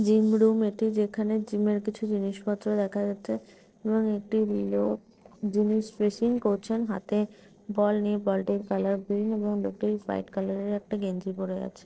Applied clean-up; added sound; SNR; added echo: neural separator model SepFormer DNS4.